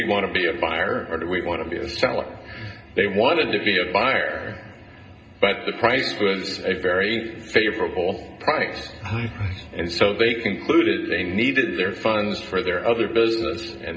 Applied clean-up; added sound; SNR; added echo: none; none; none; reverberation time 0.2 s.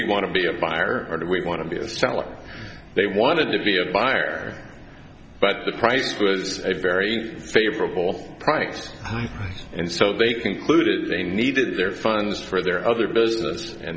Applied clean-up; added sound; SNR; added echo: none; none; none; none.